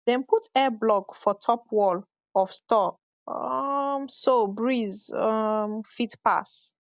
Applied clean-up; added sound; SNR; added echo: none; none; none; none.